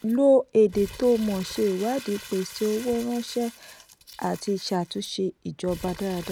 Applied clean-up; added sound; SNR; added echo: none; Crumpling, crinkling; 18 dB; none.